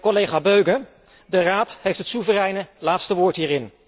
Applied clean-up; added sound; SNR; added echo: none; none; none; none.